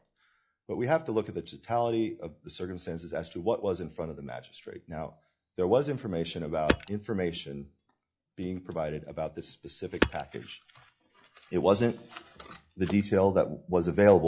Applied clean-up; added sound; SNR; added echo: classical method log-MMSE.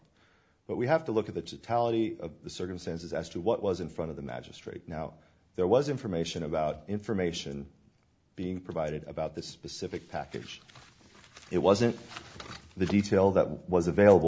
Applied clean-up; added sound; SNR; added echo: none; none; none; none.